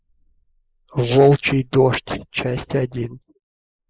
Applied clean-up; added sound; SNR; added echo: neural mask model Resemble Enhance denoiser.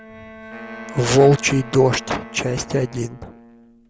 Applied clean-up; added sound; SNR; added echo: none; Bowed string instrument + Wind instrument, woodwind instrument; 17 dB; none.